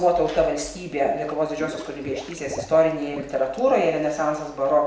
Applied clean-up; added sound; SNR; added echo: none; Liquid; 16 dB; none.